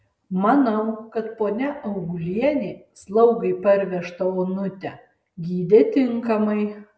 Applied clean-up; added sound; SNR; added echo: none; none; none; none.